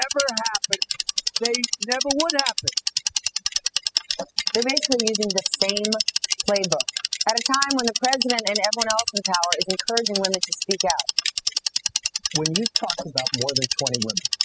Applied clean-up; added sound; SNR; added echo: classical method spectral subtraction.